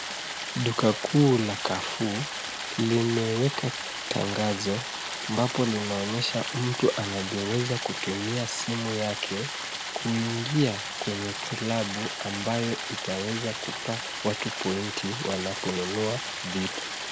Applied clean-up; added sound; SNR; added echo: none; Stream; 5 dB; none.